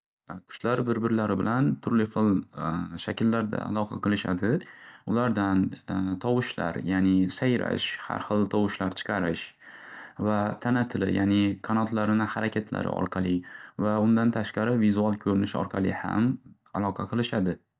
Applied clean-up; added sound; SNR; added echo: none; none; none; none.